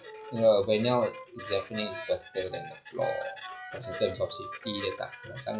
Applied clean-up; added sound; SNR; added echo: classical method log-MMSE.